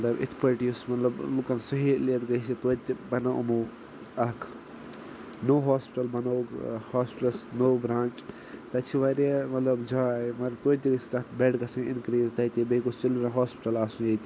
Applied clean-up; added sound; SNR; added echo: none; none; none; none.